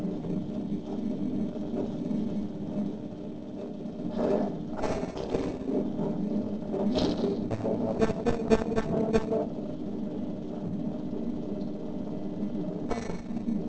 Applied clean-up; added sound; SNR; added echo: neural separator model SepFormer DNS4.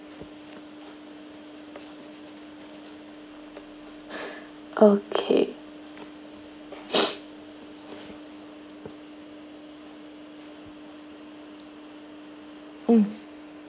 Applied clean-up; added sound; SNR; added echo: none; none; none; none.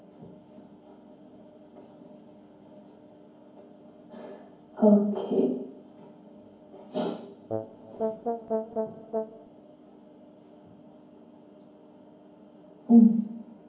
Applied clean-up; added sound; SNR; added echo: none; Brass instrument; 2 dB; reverberation time 0.9 s.